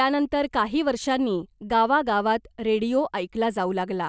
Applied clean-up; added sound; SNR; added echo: none; none; none; none.